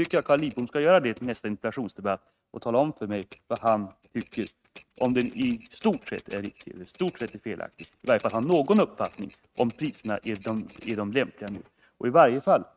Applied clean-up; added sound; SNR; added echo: neural mask model RNNoise.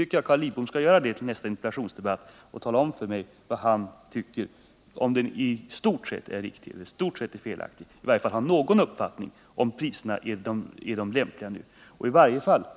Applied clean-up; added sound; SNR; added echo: none; none; none; none.